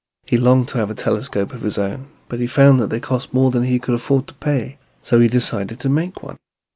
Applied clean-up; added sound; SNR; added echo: none; none; none; none.